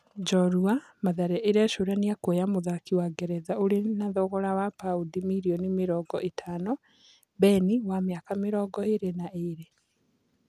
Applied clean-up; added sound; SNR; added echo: none; none; none; none.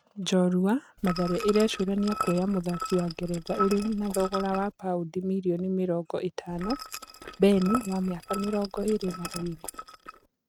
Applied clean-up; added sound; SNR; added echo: neural mask model RNNoise.